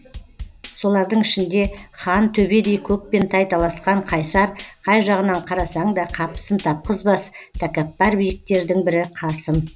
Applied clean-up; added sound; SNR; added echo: none; Drum / Drum kit; 17 dB; none.